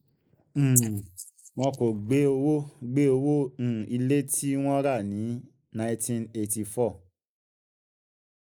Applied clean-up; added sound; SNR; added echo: neural mask model Resemble Enhance denoiser.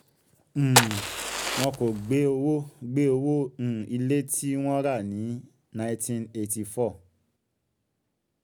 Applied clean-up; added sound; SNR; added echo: none; Fire; -1 dB; none.